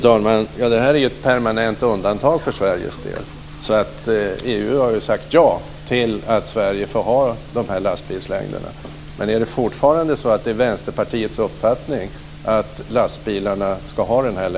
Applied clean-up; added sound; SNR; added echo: none; none; none; none.